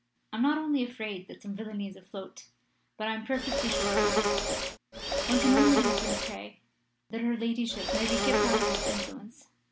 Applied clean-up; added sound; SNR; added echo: none; Insect; -4 dB; none.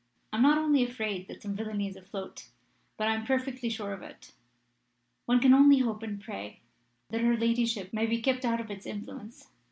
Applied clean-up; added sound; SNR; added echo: none; none; none; none.